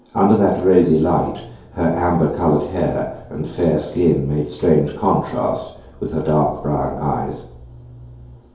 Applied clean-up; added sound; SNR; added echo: none; none; none; reverberation time 2.4 s.